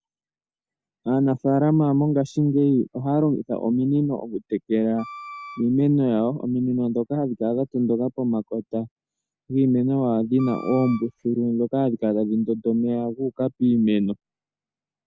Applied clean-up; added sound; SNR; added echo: none; Wind instrument, woodwind instrument; 18 dB; none.